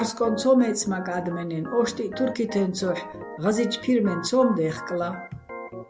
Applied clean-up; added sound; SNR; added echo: none; Organ; 13 dB; none.